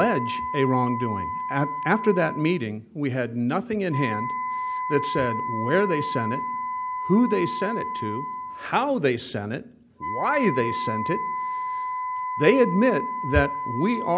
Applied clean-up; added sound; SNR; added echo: none; Wind instrument, woodwind instrument; 5 dB; none.